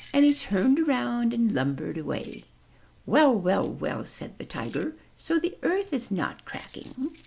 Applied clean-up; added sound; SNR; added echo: none; Keys jangling; 13 dB; none.